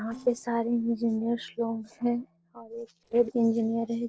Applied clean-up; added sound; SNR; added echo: neural separator model SepFormer DNS4.